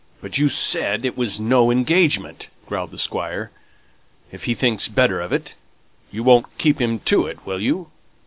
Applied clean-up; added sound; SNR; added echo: none; none; none; none.